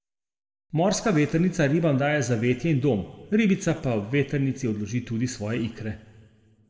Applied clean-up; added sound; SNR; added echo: none; none; none; reverberation time 1.4 s.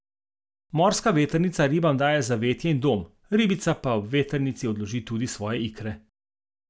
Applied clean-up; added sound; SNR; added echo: none; none; none; none.